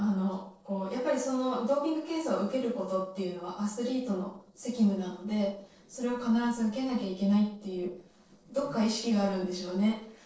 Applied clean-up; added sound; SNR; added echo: neural separator model SepFormer DNS4.